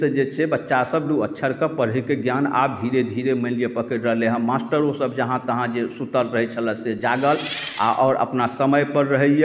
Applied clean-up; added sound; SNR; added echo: none; Engine; 11 dB; none.